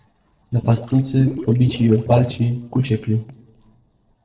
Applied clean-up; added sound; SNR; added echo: neural separator model SepFormer DNS4.